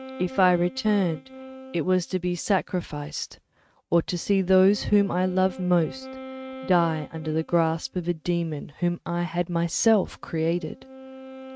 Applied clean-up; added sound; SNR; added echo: neural mask model RNNoise.